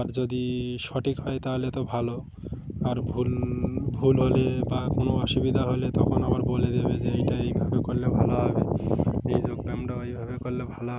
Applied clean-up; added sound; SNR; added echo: none; none; none; none.